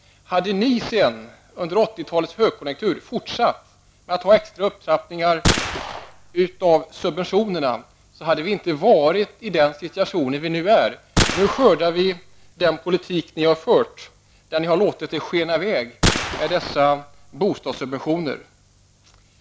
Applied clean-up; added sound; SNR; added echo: none; Gunshot, gunfire; 3 dB; none.